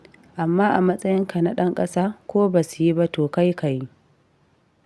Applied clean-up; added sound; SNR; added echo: none; none; none; none.